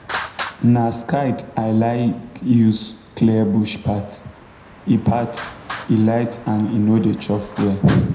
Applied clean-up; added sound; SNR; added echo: none; Traffic noise, roadway noise; 16 dB; reverberation time 0.6 s.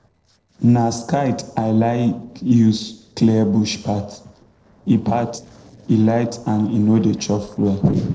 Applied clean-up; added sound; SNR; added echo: neural separator model SepFormer DNS4.